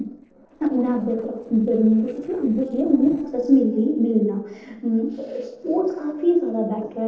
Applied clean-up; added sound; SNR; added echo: neural separator model SepFormer DNS4.